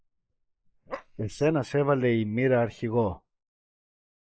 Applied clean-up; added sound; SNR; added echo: neural mask model Resemble Enhance denoiser.